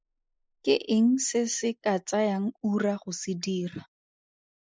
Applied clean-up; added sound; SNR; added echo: neural mask model Resemble Enhance denoiser.